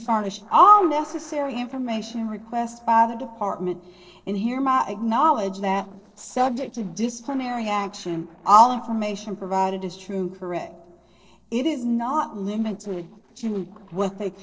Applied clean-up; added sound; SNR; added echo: neural separator model SepFormer DNS4.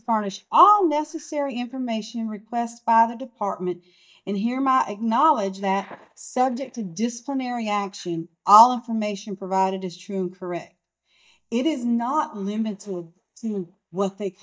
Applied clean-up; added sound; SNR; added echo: neural mask model DeepFilterNet 3.